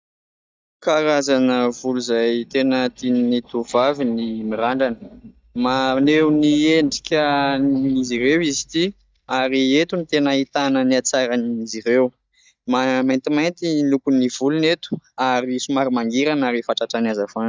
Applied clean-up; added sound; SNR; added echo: neural mask model DeepFilterNet 3.